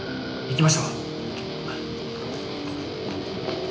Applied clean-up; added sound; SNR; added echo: none; Guitar; 3 dB; reverberation time 0.8 s.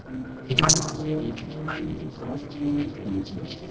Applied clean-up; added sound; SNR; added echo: neural separator model SepFormer DNS4.